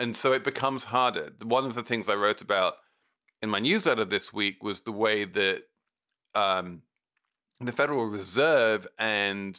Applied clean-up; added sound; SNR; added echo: none; none; none; none.